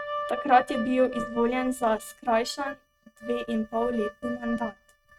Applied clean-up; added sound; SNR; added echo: neural mask model RNNoise.